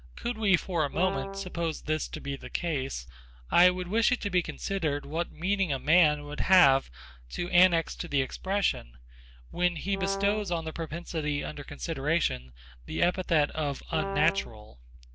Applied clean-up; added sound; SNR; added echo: none; Brass instrument; 7 dB; none.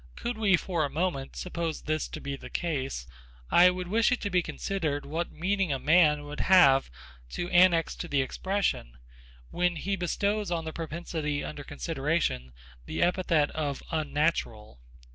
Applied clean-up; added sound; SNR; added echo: none; none; none; none.